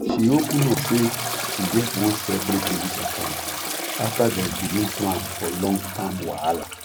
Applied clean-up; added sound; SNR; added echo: none; Toilet flush; 4 dB; none.